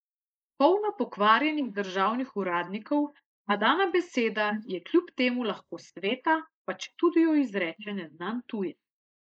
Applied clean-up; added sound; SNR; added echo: neural mask model Resemble Enhance denoiser.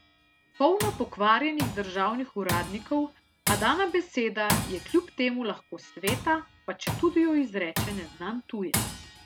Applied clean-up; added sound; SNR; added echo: none; Tools; 7 dB; none.